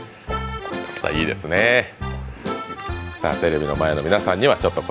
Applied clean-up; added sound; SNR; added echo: none; none; none; none.